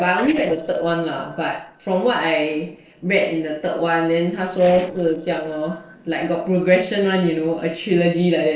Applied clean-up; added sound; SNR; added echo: neural separator model SepFormer DNS4.